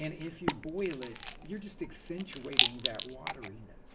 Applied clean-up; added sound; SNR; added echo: none; Rattle; -5 dB; reverberation time 0.6 s.